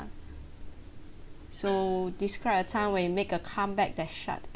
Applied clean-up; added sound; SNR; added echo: none; Gong; 17 dB; none.